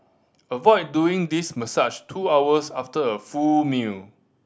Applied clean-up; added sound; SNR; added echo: none; none; none; none.